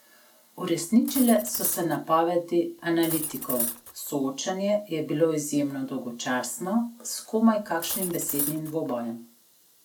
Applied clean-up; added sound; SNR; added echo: none; Cutlery, silverware; 7 dB; none.